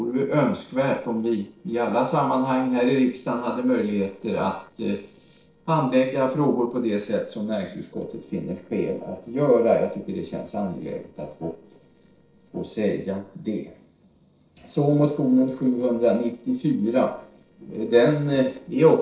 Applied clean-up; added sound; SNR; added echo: neural separator model SepFormer DNS4.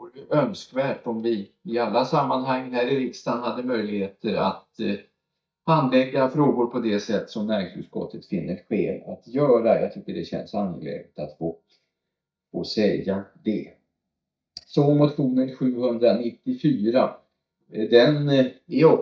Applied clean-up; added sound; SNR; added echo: neural mask model DeepFilterNet 3.